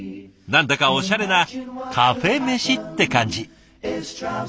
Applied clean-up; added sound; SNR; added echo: none; none; none; none.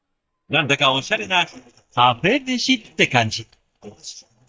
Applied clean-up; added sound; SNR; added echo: neural mask model DeepFilterNet 3.